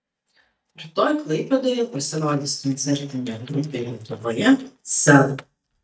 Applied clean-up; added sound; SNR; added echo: neural mask model DeepFilterNet 3.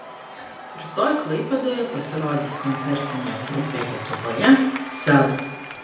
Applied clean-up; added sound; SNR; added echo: none; Applause / Crowd / Cheering; 11 dB; reverberation time 0.8 s.